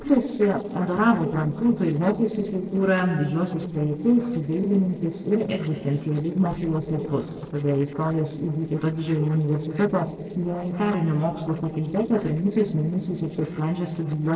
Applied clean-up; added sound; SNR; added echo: neural separator model SepFormer DNS4.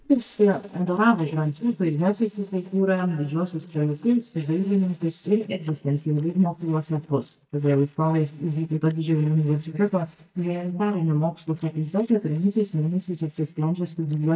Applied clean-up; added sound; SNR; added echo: neural mask model DeepFilterNet 3.